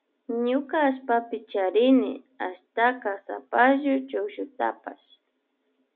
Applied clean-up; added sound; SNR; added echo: none; none; none; none.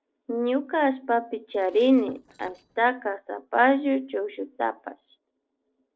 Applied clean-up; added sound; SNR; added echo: neural separator model SepFormer DNS4.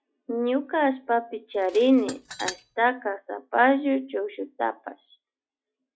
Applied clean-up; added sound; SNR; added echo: classical method log-MMSE.